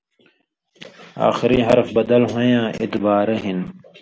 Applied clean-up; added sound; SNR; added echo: none; none; none; none.